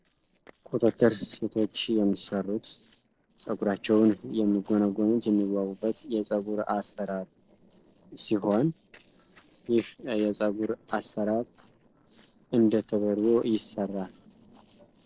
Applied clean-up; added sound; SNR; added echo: neural separator model SepFormer DNS4.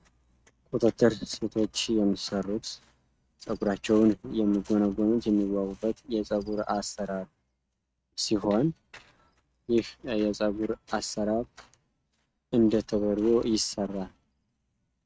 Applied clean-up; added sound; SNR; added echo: neural mask model RNNoise.